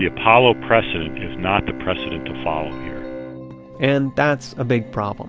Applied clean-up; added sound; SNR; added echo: none; Bowed string instrument; 13 dB; none.